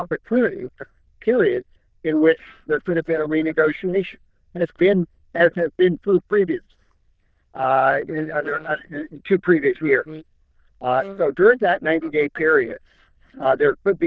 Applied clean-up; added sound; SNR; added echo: neural diffusion model UNIVERSE++.